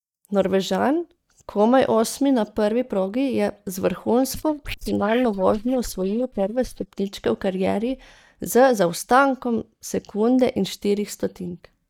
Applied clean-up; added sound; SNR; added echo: neural mask model DeepFilterNet 3.